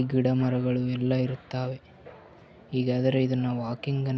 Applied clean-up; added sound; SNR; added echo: none; none; none; none.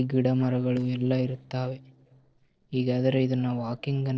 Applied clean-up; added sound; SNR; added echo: neural separator model SepFormer DNS4.